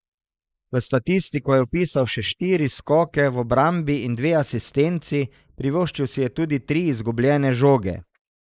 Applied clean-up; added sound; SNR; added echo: neural mask model Resemble Enhance denoiser.